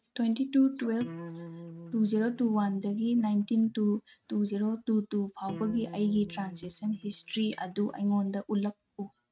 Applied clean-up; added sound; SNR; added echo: neural mask model RNNoise.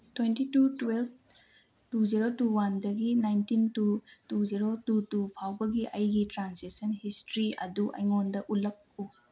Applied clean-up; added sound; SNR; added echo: none; none; none; none.